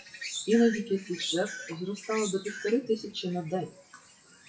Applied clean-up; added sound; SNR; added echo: classical method WPE with log-MMSE.